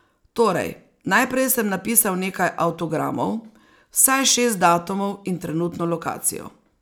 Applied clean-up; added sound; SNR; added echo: none; none; none; none.